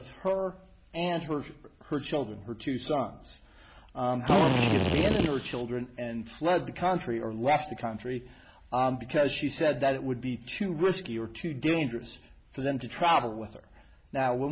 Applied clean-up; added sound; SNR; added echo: none; Drill; -4 dB; none.